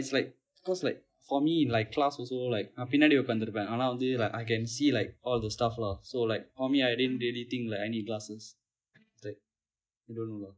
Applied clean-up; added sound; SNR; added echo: neural mask model DeepFilterNet 3.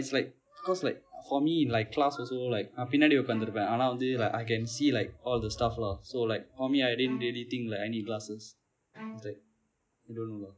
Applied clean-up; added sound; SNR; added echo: none; Bowed string instrument; 19 dB; none.